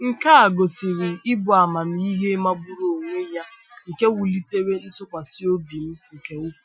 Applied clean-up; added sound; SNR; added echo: classical method Wiener filter.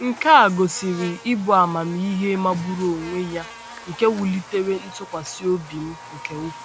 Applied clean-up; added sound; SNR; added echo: none; Buzz; 18 dB; none.